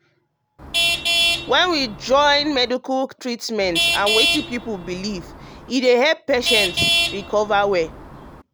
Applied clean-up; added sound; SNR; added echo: none; Traffic noise, roadway noise / Vehicle horn, car horn, honking; 2 dB; none.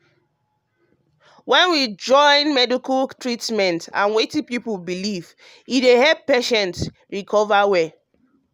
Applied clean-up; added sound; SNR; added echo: none; none; none; none.